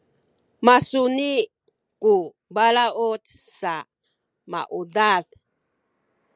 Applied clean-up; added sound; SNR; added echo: none; none; none; none.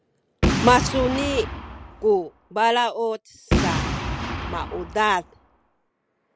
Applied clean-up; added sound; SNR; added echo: none; Boom; 2 dB; none.